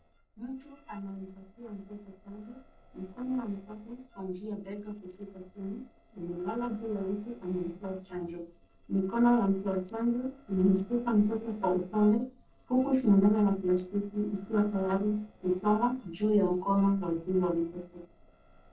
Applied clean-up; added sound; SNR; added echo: neural separator model SepFormer DNS4.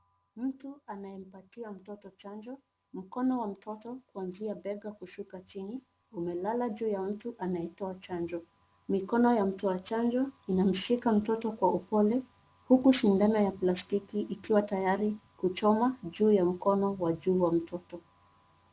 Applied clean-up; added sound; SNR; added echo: none; none; none; none.